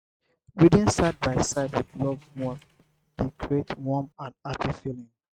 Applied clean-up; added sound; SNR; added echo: neural mask model RNNoise.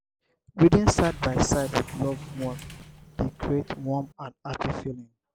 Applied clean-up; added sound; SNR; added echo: none; Sliding door; 14 dB; none.